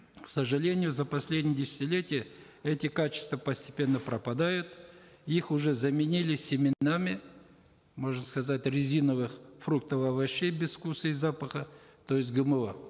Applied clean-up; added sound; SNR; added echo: none; none; none; none.